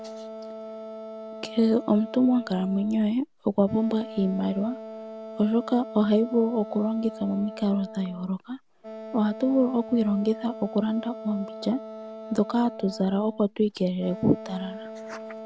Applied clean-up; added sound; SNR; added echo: none; Wind instrument, woodwind instrument; 13 dB; none.